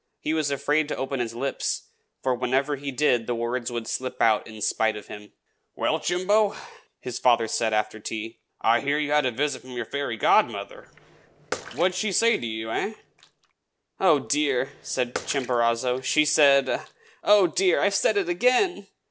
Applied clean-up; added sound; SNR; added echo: neural separator model SepFormer DNS4.